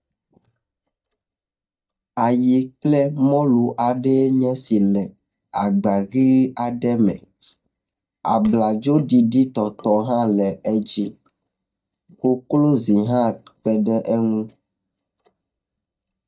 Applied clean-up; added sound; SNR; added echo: neural mask model DeepFilterNet 3.